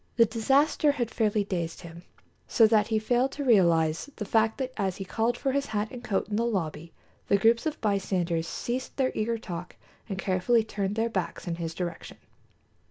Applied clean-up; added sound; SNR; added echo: none; none; none; none.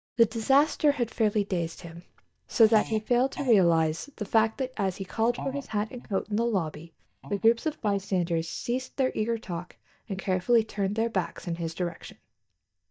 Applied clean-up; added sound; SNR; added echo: neural mask model DeepFilterNet 3.